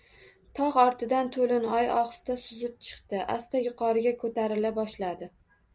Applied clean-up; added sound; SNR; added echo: none; none; none; none.